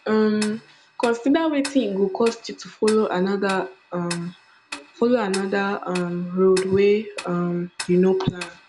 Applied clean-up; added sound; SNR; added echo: none; Tick-tock; 17 dB; none.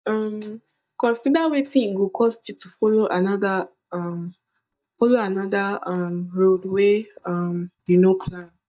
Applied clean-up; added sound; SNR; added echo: neural mask model DeepFilterNet 3.